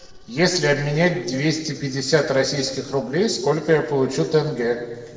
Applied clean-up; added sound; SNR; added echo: neural separator model SepFormer DNS4.